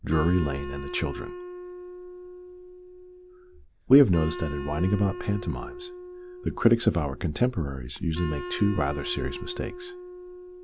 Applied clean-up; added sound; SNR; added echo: none; Wind instrument, woodwind instrument; 11 dB; none.